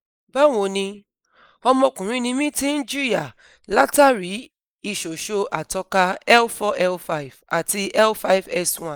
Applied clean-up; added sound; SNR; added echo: neural mask model Resemble Enhance denoiser.